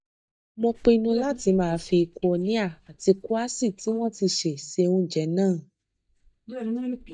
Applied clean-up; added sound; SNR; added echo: neural mask model DeepFilterNet 3.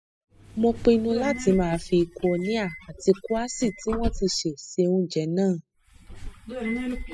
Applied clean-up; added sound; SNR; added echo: classical method spectral subtraction.